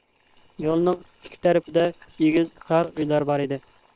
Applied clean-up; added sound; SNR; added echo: neural separator model SepFormer WHAM!.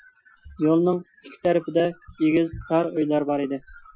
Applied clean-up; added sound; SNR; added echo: classical method Wiener filter.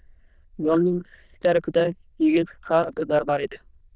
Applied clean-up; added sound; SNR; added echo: neural diffusion model UNIVERSE++.